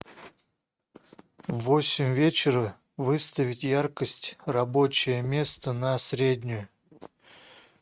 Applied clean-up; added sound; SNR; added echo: neural mask model RNNoise.